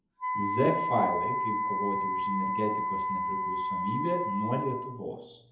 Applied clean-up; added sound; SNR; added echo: none; Wind instrument, woodwind instrument; -2 dB; reverberation time 0.7 s.